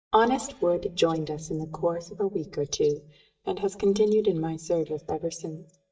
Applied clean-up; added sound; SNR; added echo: neural mask model DeepFilterNet 3.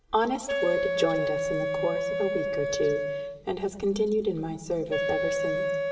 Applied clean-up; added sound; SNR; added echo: none; Wind instrument, woodwind instrument; 1 dB; reverberation time 2.1 s.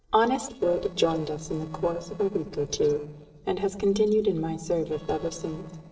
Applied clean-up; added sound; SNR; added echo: neural separator model SepFormer DNS4.